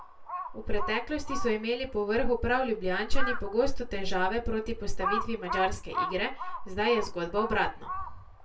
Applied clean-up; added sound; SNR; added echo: none; Crow; 10 dB; reverberation time 0.2 s.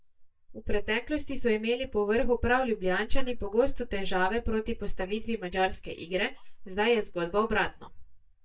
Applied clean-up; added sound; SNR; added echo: neural mask model DeepFilterNet 3.